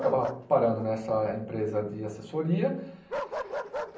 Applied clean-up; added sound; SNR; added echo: none; Bark; 10 dB; reverberation time 0.6 s.